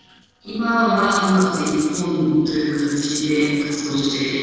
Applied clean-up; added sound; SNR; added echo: neural separator model SepFormer DNS4.